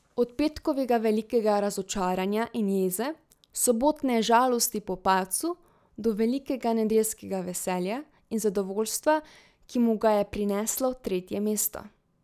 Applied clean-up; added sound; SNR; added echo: none; none; none; none.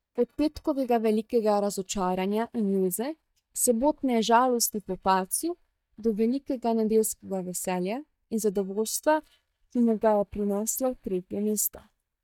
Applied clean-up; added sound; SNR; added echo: neural mask model DeepFilterNet 3.